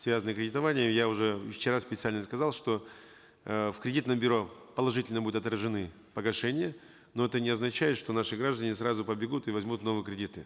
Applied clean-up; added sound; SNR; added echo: none; none; none; none.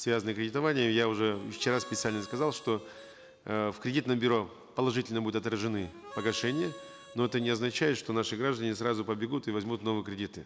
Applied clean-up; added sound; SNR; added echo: none; Harmonica; 18 dB; none.